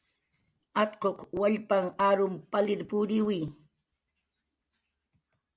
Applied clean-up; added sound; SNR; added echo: none; none; none; none.